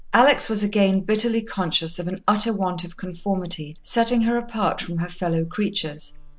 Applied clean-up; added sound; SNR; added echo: none; Buzz; 18 dB; none.